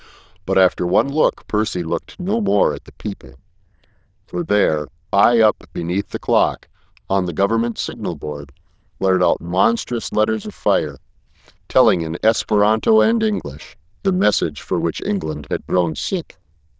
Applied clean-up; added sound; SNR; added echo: neural diffusion model UNIVERSE++.